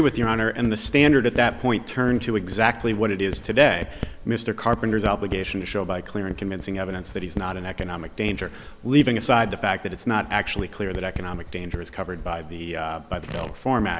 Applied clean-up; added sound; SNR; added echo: none; Fart + Writing; 12 dB; none.